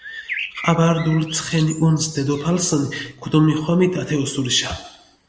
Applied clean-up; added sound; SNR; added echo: none; Bird; 13 dB; none.